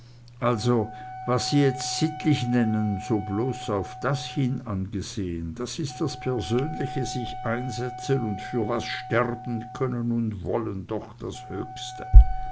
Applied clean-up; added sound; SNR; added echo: none; Wind instrument, woodwind instrument; 14 dB; none.